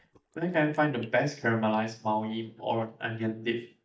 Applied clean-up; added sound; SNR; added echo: neural mask model DeepFilterNet 3.